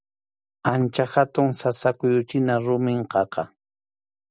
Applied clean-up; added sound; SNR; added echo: none; none; none; none.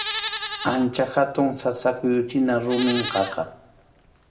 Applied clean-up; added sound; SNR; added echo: none; Livestock, farm animals, working animals; 10 dB; reverberation time 0.8 s.